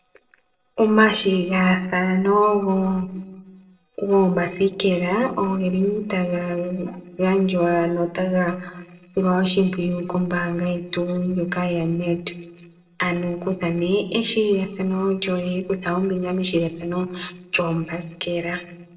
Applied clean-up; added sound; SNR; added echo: neural separator model SepFormer DNS4.